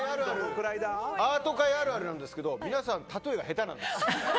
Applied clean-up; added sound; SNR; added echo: none; none; none; none.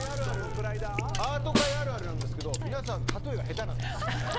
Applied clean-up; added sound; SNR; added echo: none; Snare drum + Chewing, mastication; -4 dB; none.